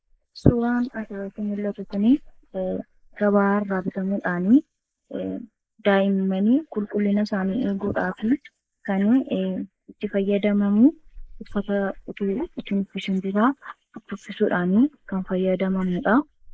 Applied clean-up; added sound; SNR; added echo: neural mask model Resemble Enhance denoiser.